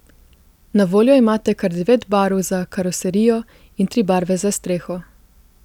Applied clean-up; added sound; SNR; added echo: none; none; none; none.